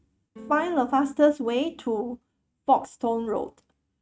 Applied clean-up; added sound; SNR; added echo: neural mask model RNNoise.